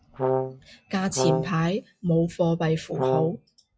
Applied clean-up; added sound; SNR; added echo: classical method log-MMSE.